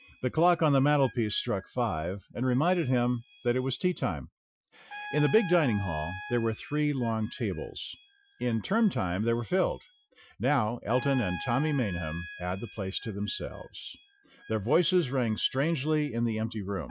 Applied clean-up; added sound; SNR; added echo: classical method Wiener filter.